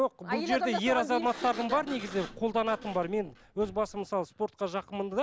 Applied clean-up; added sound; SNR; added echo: none; Sliding door; 18 dB; none.